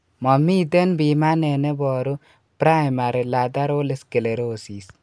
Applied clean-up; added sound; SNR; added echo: none; none; none; none.